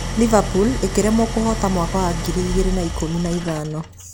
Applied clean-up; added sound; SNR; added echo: none; Idling; 5 dB; none.